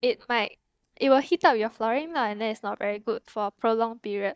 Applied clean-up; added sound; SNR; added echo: neural mask model DeepFilterNet 3.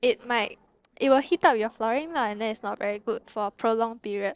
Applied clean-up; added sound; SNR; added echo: neural separator model SepFormer DNS4.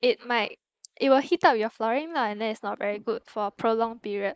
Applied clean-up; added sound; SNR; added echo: neural mask model Resemble Enhance denoiser.